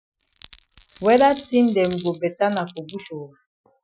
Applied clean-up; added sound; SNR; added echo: classical method Wiener filter.